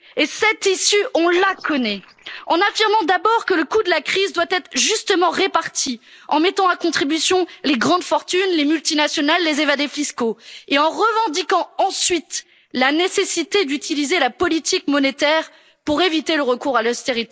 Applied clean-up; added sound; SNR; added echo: neural mask model Resemble Enhance denoiser.